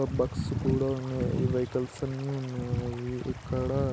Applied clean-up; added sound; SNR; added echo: none; Stream / Liquid; 20 dB; none.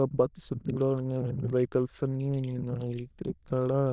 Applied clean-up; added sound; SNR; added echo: neural diffusion model UNIVERSE++.